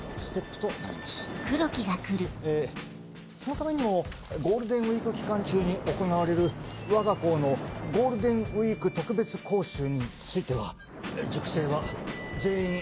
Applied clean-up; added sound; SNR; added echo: none; Splash, splatter; 12 dB; none.